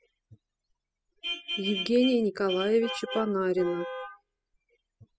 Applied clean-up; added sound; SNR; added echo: classical method spectral subtraction.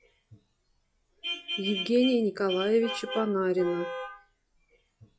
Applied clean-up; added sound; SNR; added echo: classical method log-MMSE.